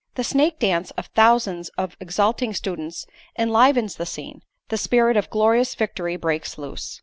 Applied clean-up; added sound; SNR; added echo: none; none; none; none.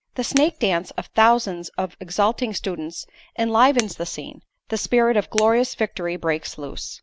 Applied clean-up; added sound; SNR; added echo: none; Shatter; 15 dB; none.